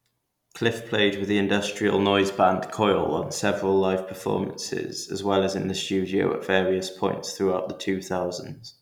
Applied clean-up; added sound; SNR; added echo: none; none; none; none.